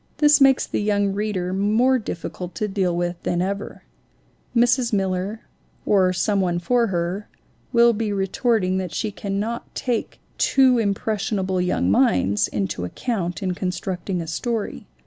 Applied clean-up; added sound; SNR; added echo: none; none; none; none.